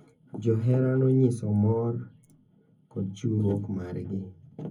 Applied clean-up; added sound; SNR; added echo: none; none; none; reverberation time 0.3 s.